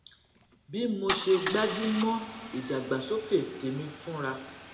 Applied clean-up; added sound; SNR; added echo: none; Idling / Engine starting / Car; 7 dB; reverberation time 0.6 s.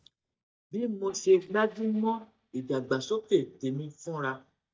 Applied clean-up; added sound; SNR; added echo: neural mask model DeepFilterNet 3.